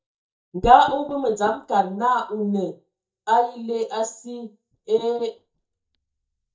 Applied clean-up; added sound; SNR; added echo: neural mask model DeepFilterNet 3.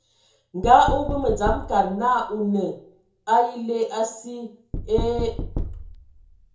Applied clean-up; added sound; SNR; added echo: none; Knock; 9 dB; reverberation time 0.6 s.